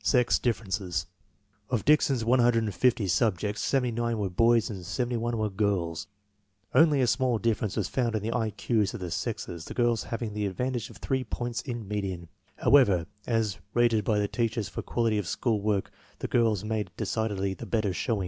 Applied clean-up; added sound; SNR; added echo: none; none; none; none.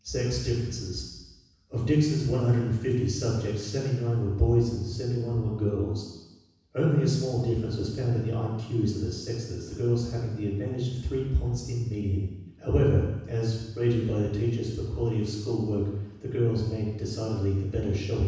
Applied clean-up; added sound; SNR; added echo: none; none; none; reverberation time 1.1 s.